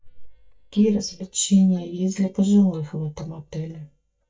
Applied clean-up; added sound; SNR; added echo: neural mask model DeepFilterNet 3.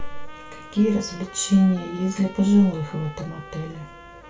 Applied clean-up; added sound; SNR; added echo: none; Trumpet; 19 dB; reverberation time 0.3 s.